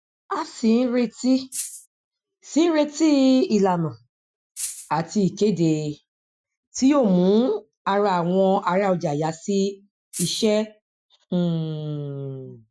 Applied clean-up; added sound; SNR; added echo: classical method Wiener filter.